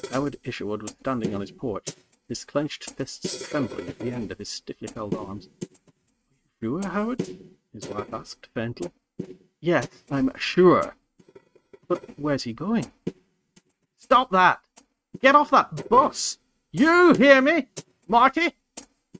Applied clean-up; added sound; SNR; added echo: neural mask model RNNoise.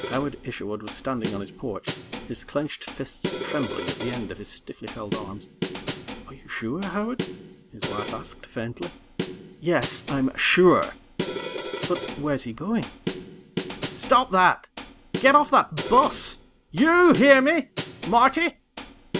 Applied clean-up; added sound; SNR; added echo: none; Snare drum; 8 dB; none.